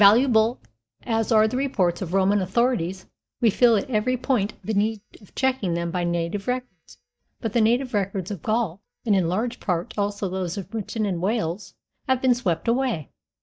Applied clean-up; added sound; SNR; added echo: neural mask model DeepFilterNet 3.